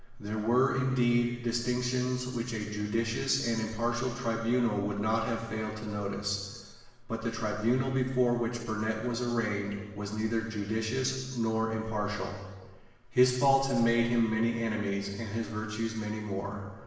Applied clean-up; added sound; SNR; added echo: none; none; none; reverberation time 1.2 s.